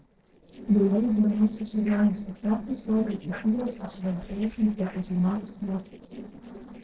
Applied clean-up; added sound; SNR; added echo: neural separator model SepFormer DNS4.